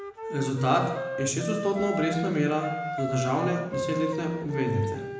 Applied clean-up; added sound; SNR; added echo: none; Wind instrument, woodwind instrument; 6 dB; reverberation time 0.9 s.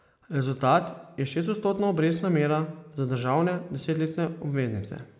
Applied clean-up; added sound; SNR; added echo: none; none; none; none.